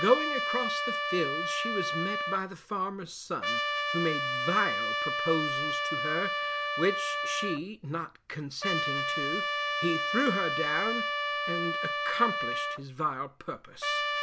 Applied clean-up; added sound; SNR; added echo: none; Trumpet; -1 dB; none.